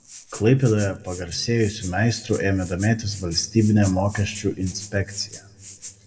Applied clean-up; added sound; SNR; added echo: none; Rattle (instrument); 19 dB; reverberation time 1.4 s.